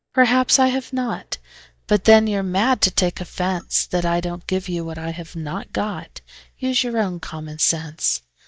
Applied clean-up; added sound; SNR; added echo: neural mask model DeepFilterNet 3.